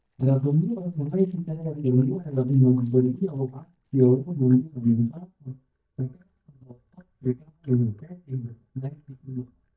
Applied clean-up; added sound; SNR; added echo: neural mask model DeepFilterNet 3.